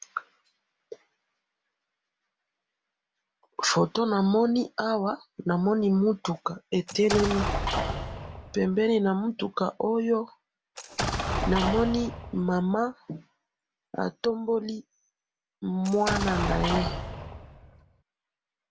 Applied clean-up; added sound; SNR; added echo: none; Explosion; 3 dB; none.